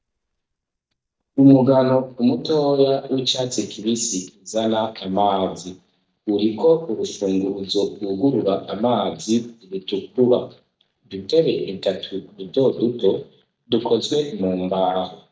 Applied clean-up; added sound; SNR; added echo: neural mask model DeepFilterNet 3.